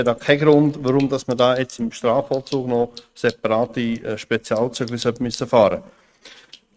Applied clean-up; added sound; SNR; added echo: neural mask model RNNoise.